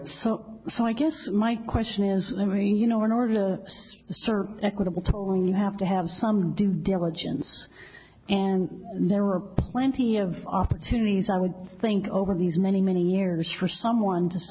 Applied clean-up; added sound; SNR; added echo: none; none; none; none.